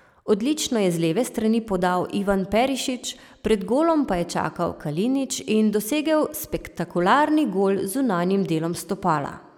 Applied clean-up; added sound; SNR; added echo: none; none; none; none.